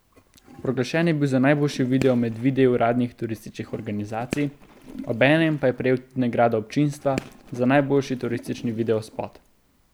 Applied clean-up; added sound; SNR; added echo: none; Toilet flush + Fireworks; 18 dB; none.